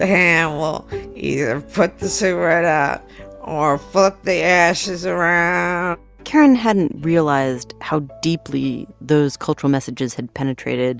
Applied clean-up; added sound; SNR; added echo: none; Bowed string instrument; 16 dB; none.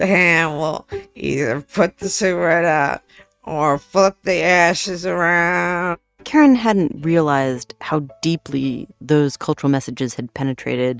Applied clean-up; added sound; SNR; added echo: neural mask model RNNoise.